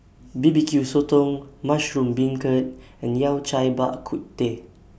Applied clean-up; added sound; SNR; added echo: none; none; none; none.